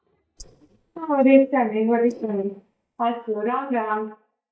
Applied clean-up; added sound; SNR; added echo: neural mask model DeepFilterNet 3.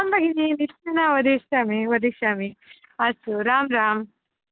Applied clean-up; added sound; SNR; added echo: none; none; none; none.